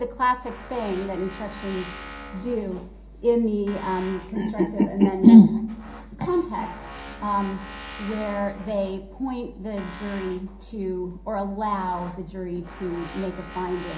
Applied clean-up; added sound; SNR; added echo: none; Tools; 16 dB; reverberation time 0.3 s.